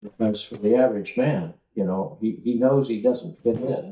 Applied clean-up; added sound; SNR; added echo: neural mask model DeepFilterNet 3.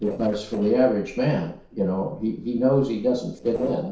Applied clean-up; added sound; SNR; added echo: neural separator model SepFormer DNS4.